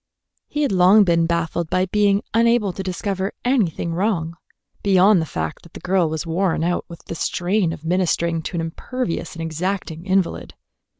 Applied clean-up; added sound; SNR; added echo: none; none; none; none.